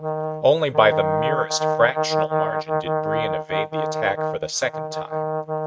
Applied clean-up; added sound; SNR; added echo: neural mask model RNNoise.